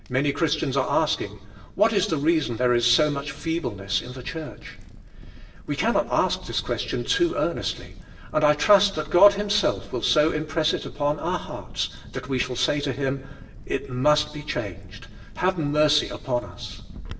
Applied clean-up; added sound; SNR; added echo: none; Crackle; 15 dB; reverberation time 0.9 s.